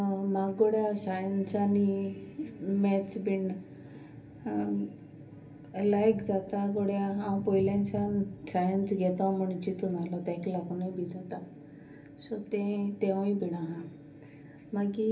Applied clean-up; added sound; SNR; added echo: none; none; none; reverberation time 0.3 s.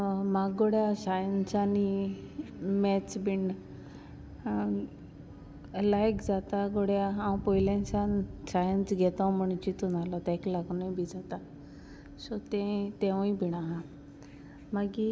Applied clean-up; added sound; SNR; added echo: none; none; none; none.